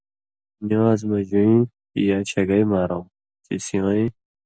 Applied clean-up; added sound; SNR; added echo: none; none; none; none.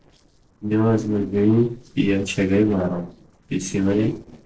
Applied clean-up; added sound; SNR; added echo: neural separator model SepFormer DNS4.